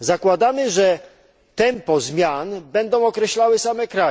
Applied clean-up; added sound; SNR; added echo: none; none; none; none.